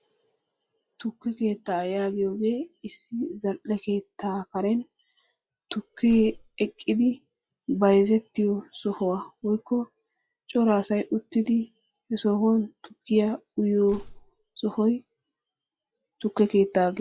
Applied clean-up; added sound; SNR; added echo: classical method log-MMSE.